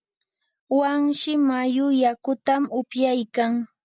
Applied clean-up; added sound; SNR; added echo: none; none; none; none.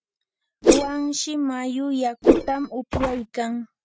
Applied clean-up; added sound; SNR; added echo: neural mask model RNNoise.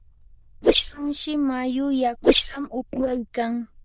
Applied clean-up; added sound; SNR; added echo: neural diffusion model UNIVERSE++.